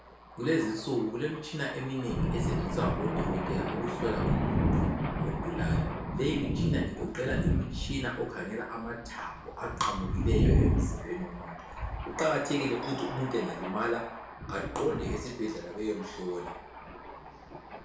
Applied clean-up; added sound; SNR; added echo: none; Thunder; -2 dB; reverberation time 0.5 s.